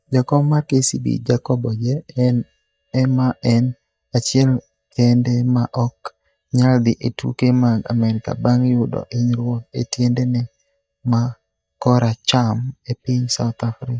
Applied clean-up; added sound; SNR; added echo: neural mask model DeepFilterNet 3.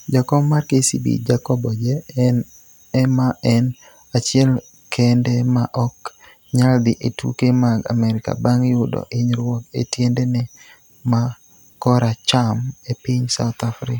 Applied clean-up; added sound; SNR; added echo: none; none; none; none.